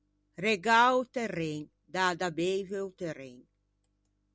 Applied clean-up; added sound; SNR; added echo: none; none; none; none.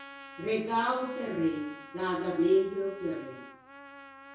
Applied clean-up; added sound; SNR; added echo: none; Trumpet; 17 dB; reverberation time 0.6 s.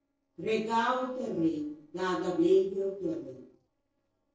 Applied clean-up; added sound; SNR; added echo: neural separator model SepFormer DNS4.